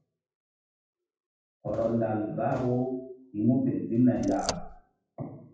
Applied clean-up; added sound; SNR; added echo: classical method WPE with log-MMSE.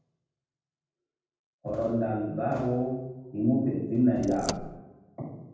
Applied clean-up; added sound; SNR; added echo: none; Car; 8 dB; reverberation time 1.2 s.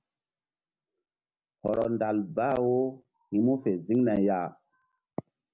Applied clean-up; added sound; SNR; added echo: none; none; none; none.